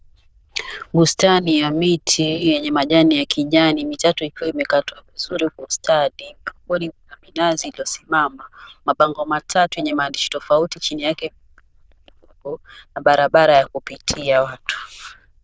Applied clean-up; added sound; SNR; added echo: neural diffusion model UNIVERSE++.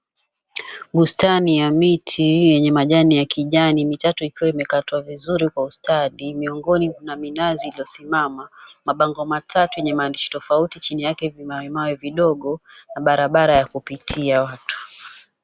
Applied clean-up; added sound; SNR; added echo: none; Tools; 15 dB; none.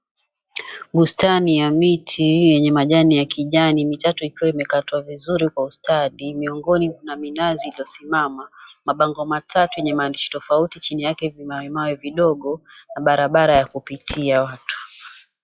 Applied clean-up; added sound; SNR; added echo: classical method log-MMSE.